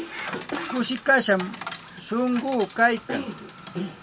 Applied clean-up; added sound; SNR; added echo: none; Coin (dropping) / Chatter + Cough; 9 dB; none.